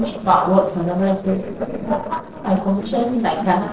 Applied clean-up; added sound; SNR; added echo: neural separator model SepFormer DNS4.